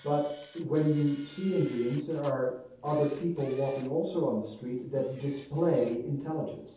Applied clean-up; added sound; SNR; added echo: none; Camera; 19 dB; reverberation time 0.7 s.